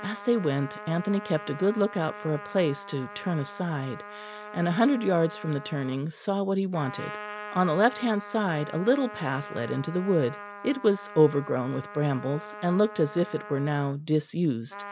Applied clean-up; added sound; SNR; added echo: none; Trumpet; 14 dB; none.